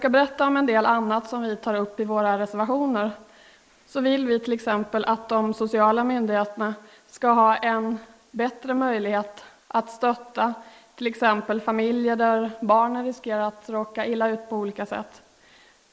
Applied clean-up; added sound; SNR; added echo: neural mask model Resemble Enhance denoiser.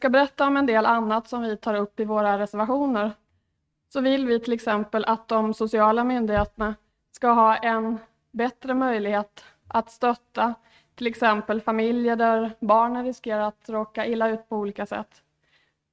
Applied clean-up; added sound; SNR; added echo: neural mask model RNNoise.